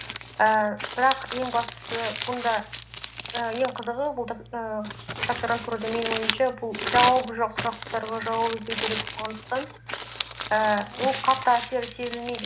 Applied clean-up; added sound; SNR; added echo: none; Crumpling, crinkling; 7 dB; none.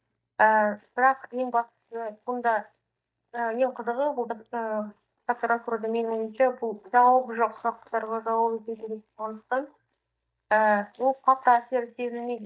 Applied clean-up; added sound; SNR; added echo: neural mask model DeepFilterNet 3.